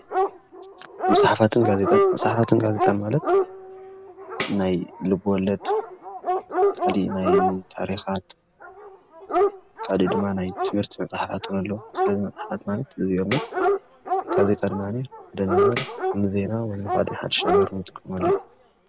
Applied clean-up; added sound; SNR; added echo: none; Dog + Tambourine; 0 dB; none.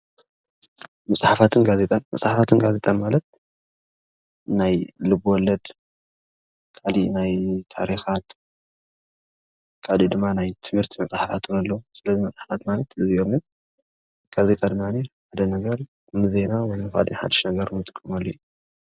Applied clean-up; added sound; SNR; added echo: none; none; none; none.